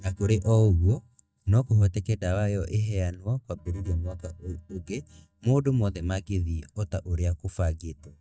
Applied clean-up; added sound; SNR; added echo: neural mask model DeepFilterNet 3.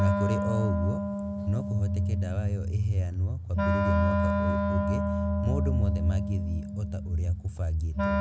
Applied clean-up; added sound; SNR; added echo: none; Wind instrument, woodwind instrument; 3 dB; none.